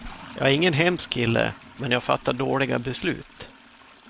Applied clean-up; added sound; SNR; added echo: none; Toilet flush; 20 dB; none.